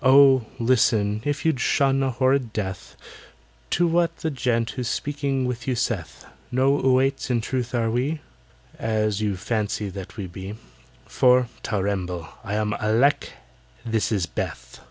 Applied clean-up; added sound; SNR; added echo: none; none; none; none.